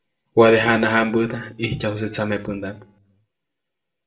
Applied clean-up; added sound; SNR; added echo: neural separator model SepFormer DNS4.